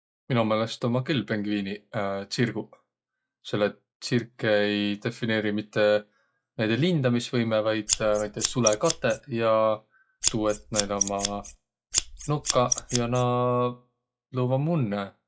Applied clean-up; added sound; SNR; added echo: classical method log-MMSE.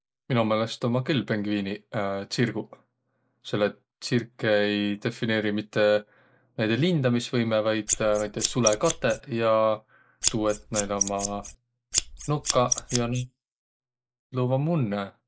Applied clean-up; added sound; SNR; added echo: neural mask model Resemble Enhance denoiser.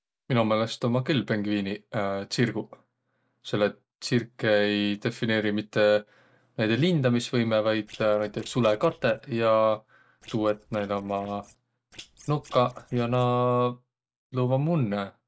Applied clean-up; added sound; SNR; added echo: neural separator model SepFormer DNS4.